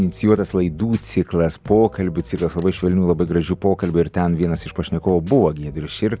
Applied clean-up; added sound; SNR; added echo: none; none; none; none.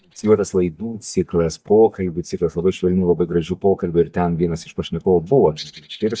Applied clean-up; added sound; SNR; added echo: neural mask model DeepFilterNet 3.